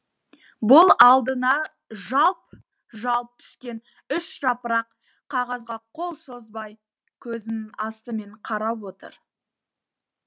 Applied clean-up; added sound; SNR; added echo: none; none; none; none.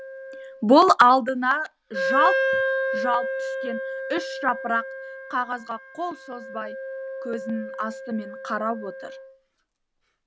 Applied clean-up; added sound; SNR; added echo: none; Wind instrument, woodwind instrument; 5 dB; none.